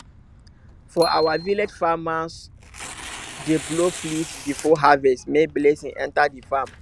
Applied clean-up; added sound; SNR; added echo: none; Tearing + Bicycle bell; 15 dB; none.